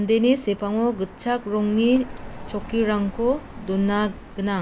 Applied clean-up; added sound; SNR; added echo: none; Car passing by; 16 dB; none.